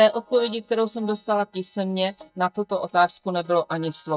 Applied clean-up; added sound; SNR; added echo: neural mask model DeepFilterNet 3.